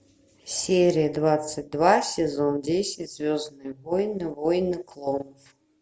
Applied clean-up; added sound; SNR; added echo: none; none; none; none.